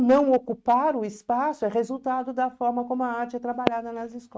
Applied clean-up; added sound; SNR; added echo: neural mask model RNNoise.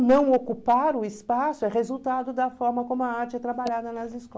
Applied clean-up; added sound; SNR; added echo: neural mask model Resemble Enhance denoiser.